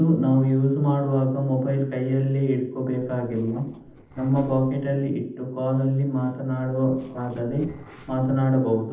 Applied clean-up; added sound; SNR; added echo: neural separator model SepFormer DNS4.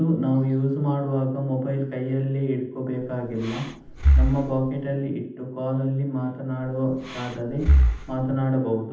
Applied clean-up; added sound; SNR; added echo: none; Breathing; -2 dB; reverberation time 0.8 s.